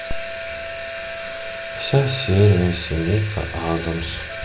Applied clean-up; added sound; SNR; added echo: none; Wind instrument, woodwind instrument; 15 dB; none.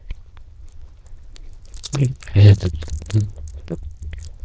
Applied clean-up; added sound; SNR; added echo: neural diffusion model UNIVERSE++.